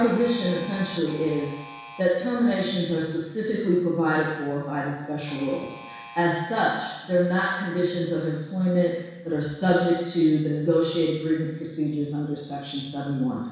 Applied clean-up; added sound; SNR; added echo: none; Alarm; 17 dB; reverberation time 1.1 s.